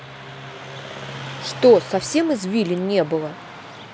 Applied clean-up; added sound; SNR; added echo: none; Car passing by; 14 dB; none.